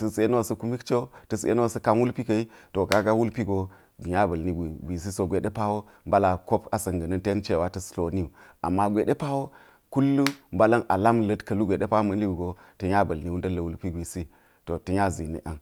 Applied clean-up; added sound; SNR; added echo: none; Finger snapping; 14 dB; none.